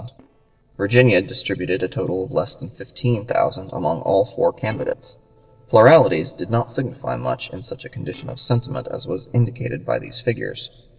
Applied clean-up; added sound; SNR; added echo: neural separator model SepFormer DNS4.